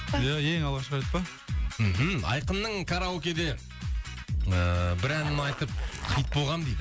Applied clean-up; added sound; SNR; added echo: none; Zipper (clothing); 12 dB; none.